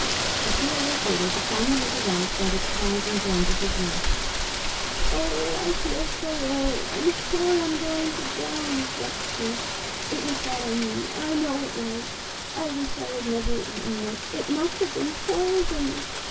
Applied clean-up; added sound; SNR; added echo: none; Rain; 0 dB; reverberation time 0.1 s.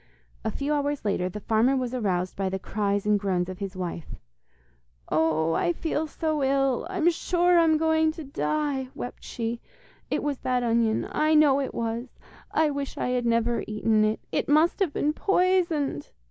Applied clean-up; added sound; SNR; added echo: none; none; none; none.